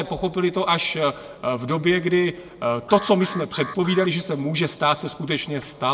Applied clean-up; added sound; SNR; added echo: none; Alarm; 14 dB; reverberation time 2.0 s.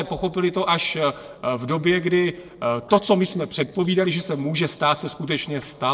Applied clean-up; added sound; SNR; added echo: neural separator model SepFormer DNS4.